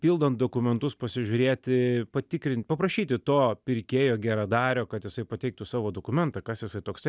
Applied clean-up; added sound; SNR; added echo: none; none; none; none.